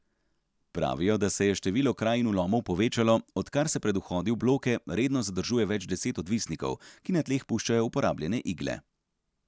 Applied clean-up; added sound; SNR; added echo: none; none; none; none.